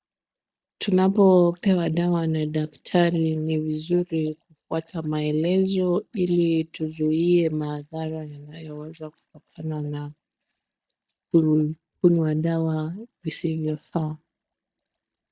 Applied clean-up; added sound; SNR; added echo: neural mask model DeepFilterNet 3.